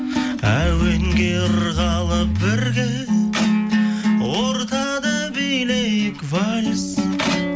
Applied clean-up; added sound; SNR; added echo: none; none; none; none.